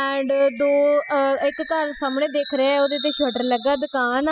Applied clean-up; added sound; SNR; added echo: classical method spectral subtraction.